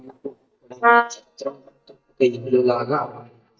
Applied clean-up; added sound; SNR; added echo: neural mask model DeepFilterNet 3.